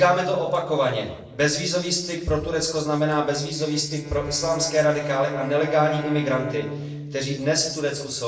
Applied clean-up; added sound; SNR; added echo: neural separator model SepFormer DNS4.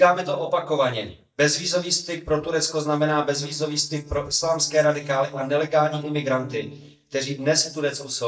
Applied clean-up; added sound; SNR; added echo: neural mask model DeepFilterNet 3.